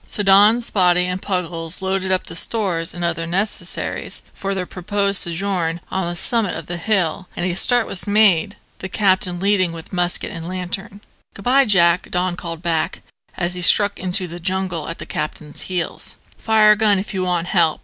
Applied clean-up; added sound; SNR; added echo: none; none; none; none.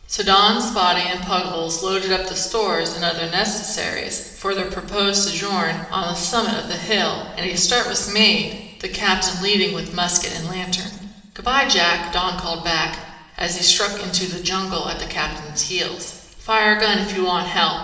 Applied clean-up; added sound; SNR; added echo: none; none; none; reverberation time 1.2 s.